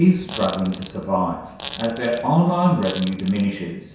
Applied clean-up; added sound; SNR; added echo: none; Fart; 16 dB; reverberation time 0.7 s.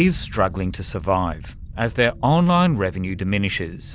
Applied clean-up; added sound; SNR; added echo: none; none; none; none.